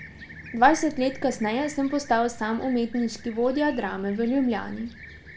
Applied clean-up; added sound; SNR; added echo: none; Fixed-wing aircraft, airplane; 19 dB; none.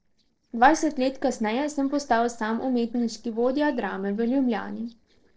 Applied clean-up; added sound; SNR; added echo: neural separator model SepFormer DNS4.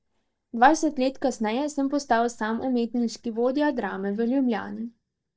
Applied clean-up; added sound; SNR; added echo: neural mask model DeepFilterNet 3.